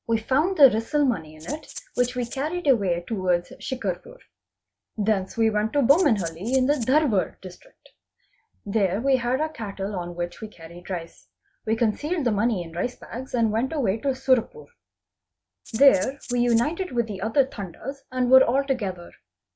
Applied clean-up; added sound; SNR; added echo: none; Rattle (instrument); 16 dB; none.